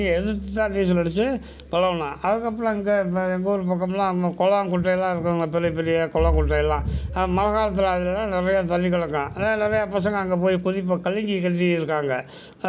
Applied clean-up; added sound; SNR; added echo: none; Bowed string instrument; 12 dB; none.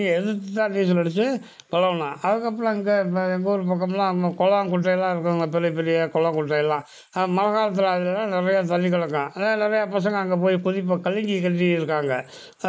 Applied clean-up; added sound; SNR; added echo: neural mask model Resemble Enhance denoiser.